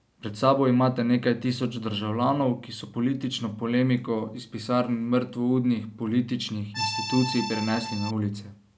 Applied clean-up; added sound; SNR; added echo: none; Accordion; 6 dB; none.